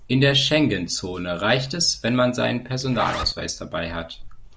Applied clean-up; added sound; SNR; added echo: none; Zipper (clothing); 15 dB; none.